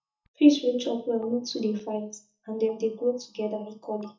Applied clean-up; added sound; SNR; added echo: neural mask model DeepFilterNet 3.